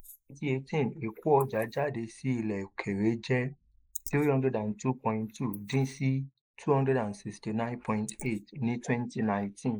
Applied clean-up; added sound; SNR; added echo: neural mask model Resemble Enhance denoiser.